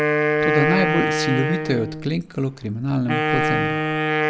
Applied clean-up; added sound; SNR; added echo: none; Wind instrument, woodwind instrument; -2 dB; none.